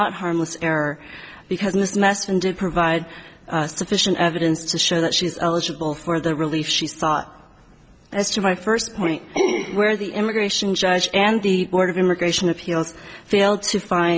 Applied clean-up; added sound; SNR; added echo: none; none; none; none.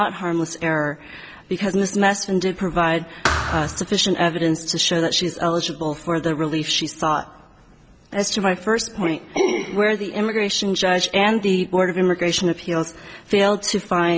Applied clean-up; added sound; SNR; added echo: none; Thump, thud; 5 dB; none.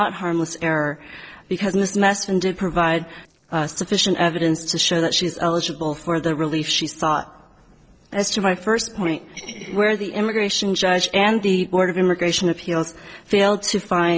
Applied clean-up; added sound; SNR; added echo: neural separator model SepFormer DNS4.